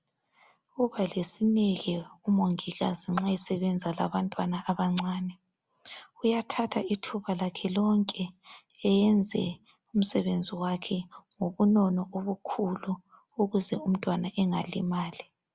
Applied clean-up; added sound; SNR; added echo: none; none; none; none.